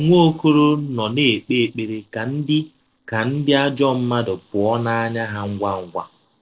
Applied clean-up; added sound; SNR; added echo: neural separator model SepFormer DNS4.